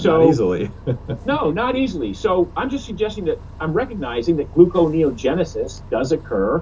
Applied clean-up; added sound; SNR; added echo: none; Bus; 17 dB; reverberation time 0.2 s.